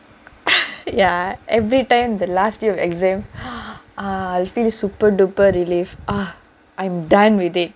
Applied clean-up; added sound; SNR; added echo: none; none; none; none.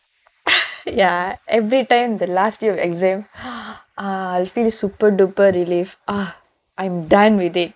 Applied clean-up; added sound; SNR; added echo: neural mask model Resemble Enhance denoiser.